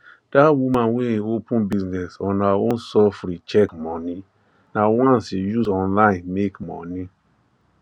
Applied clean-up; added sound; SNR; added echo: none; none; none; none.